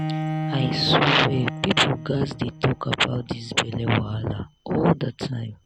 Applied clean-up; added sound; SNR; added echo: none; Bowed string instrument; 9 dB; none.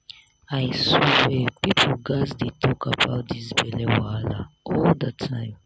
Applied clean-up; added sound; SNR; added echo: none; none; none; none.